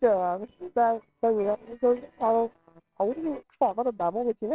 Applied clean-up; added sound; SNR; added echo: neural separator model SepFormer WHAMR!.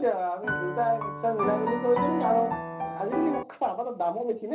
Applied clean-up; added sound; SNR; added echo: none; Piano; 2 dB; reverberation time 0.3 s.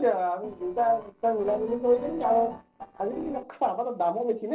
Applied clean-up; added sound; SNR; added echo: neural separator model SepFormer DNS4.